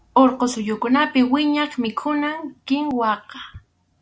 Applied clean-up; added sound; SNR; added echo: none; none; none; none.